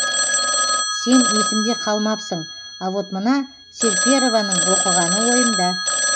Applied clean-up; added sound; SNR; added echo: none; Telephone; -2 dB; none.